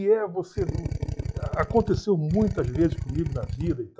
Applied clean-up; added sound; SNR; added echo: classical method log-MMSE.